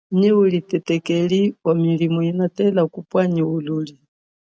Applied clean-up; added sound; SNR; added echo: none; none; none; none.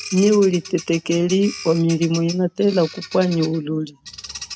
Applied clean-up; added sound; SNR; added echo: none; Bird vocalization, bird call, bird song; 16 dB; none.